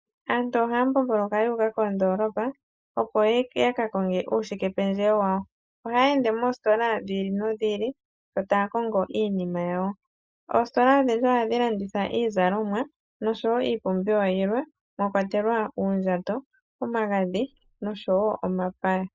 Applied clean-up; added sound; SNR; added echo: neural mask model Resemble Enhance denoiser.